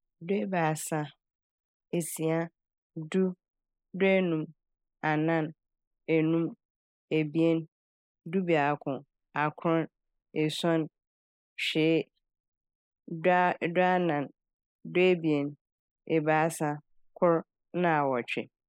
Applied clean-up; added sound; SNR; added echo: neural mask model Resemble Enhance denoiser.